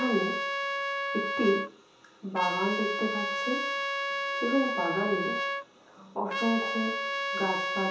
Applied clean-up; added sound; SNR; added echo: none; Trumpet; 0 dB; reverberation time 0.6 s.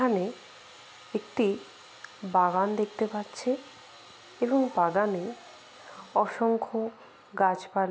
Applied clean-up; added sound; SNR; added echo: none; none; none; none.